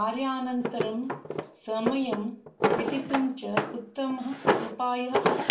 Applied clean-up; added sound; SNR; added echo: none; Drawer open or close; -3 dB; reverberation time 0.3 s.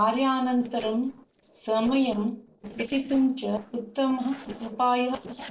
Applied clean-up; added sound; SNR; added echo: neural separator model SepFormer DNS4.